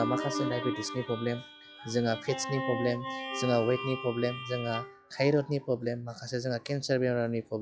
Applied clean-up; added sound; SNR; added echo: classical method log-MMSE.